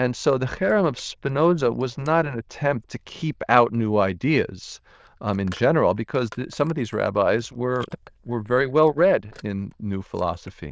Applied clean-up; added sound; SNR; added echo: neural diffusion model UNIVERSE++.